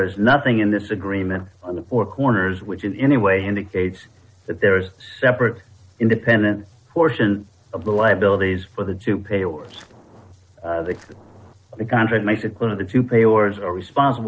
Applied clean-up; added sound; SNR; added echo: neural separator model SepFormer DNS4.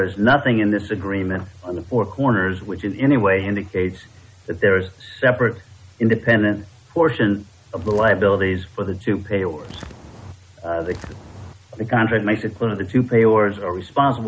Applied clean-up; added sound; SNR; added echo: none; Walk, footsteps; 18 dB; none.